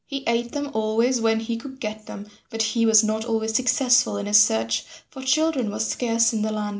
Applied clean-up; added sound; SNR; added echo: none; none; none; none.